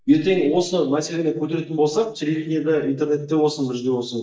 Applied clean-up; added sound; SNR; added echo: neural mask model DeepFilterNet 3.